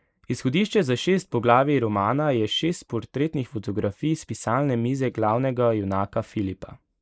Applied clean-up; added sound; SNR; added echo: neural mask model Resemble Enhance denoiser.